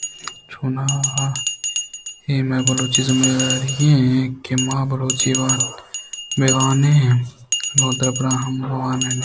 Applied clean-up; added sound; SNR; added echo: none; Bell; 5 dB; none.